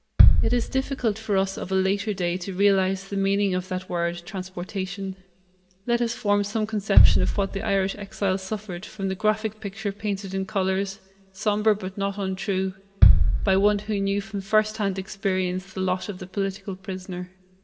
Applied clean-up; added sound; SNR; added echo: none; Bass drum; -2 dB; reverberation time 1.2 s.